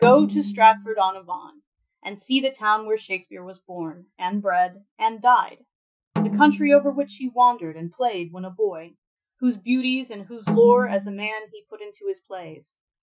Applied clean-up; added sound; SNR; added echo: classical method Wiener filter.